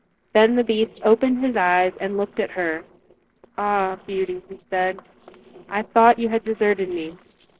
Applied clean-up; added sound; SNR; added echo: neural separator model SepFormer DNS4.